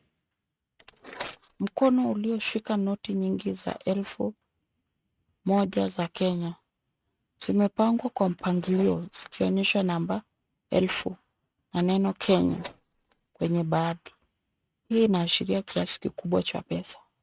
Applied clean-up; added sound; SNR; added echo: neural mask model RNNoise.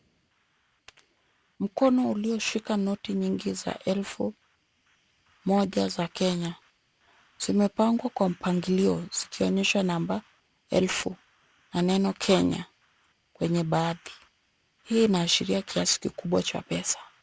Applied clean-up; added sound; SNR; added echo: none; none; none; none.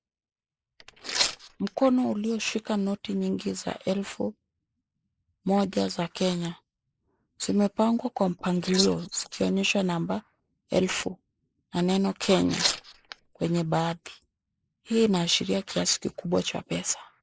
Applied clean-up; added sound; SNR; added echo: neural mask model Resemble Enhance denoiser.